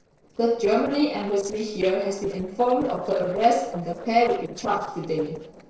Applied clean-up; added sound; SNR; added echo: neural separator model SepFormer DNS4.